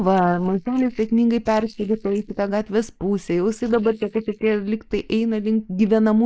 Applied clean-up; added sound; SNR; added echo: neural mask model Resemble Enhance denoiser.